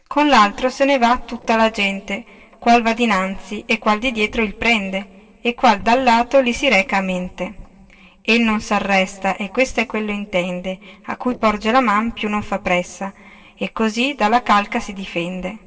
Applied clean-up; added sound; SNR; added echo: neural separator model SepFormer DNS4.